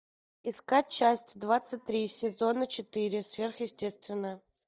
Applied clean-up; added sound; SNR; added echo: neural mask model DeepFilterNet 3.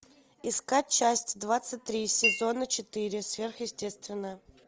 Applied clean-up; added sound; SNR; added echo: none; Chink, clink; 2 dB; none.